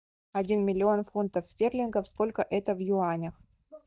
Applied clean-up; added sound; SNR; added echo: neural mask model DeepFilterNet 3.